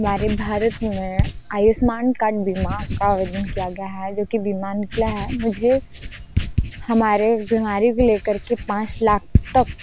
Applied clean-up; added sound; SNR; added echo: none; Writing; 6 dB; none.